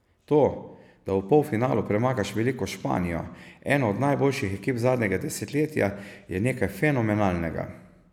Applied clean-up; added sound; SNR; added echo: none; none; none; none.